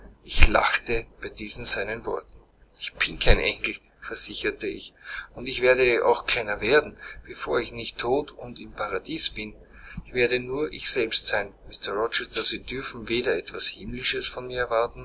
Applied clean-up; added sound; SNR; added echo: none; none; none; none.